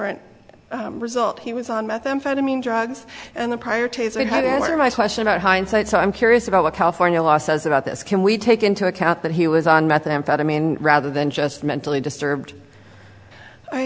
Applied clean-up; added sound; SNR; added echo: none; none; none; none.